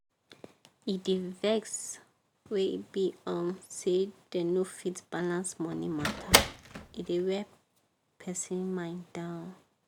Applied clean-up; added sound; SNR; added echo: none; Slam; -4 dB; none.